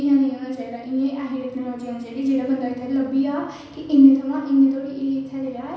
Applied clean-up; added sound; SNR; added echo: none; none; none; reverberation time 0.9 s.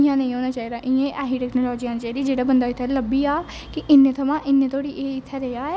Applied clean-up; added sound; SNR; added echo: none; none; none; none.